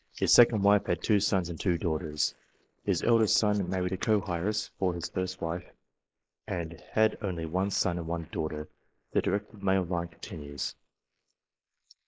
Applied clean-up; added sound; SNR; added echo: neural mask model Resemble Enhance denoiser.